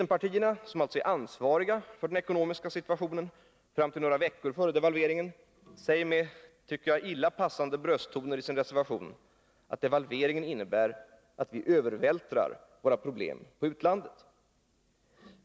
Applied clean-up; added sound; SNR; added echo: none; none; none; none.